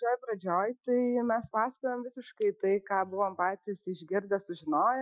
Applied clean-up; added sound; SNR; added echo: classical method Wiener filter.